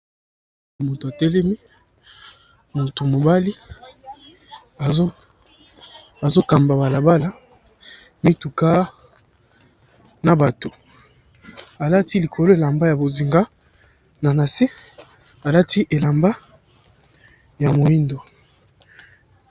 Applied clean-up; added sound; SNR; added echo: none; none; none; none.